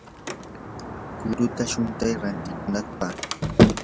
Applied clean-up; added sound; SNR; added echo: none; Sliding door; -3 dB; none.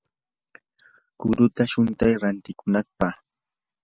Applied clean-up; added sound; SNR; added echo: none; none; none; none.